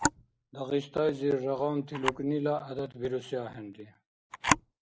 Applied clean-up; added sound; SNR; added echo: neural mask model Resemble Enhance denoiser.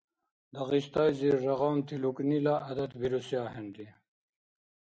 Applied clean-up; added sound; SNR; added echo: none; none; none; none.